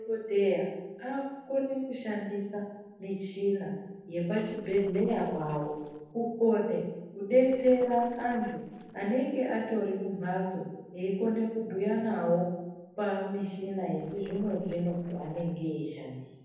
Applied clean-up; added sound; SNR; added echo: neural separator model SepFormer DNS4.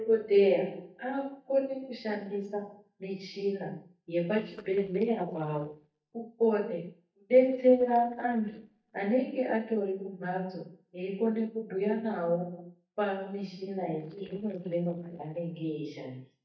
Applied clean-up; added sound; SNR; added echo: neural mask model DeepFilterNet 3.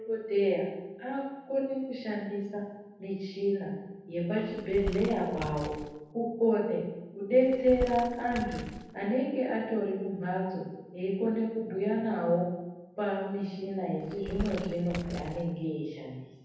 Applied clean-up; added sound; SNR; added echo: none; Crumpling, crinkling; 10 dB; reverberation time 1.1 s.